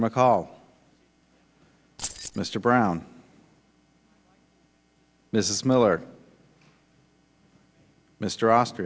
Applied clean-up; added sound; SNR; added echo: none; Keys jangling; 10 dB; none.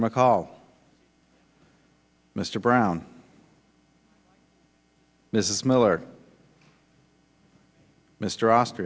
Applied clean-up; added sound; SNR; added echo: none; none; none; none.